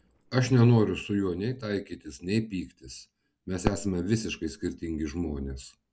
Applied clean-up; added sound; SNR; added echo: none; Fireworks; 14 dB; none.